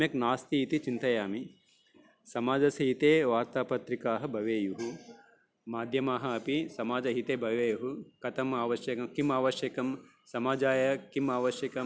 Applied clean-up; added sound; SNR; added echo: none; none; none; none.